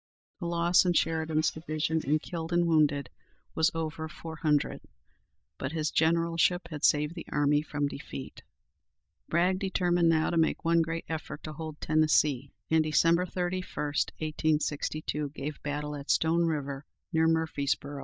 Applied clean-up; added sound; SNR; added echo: neural mask model DeepFilterNet 3.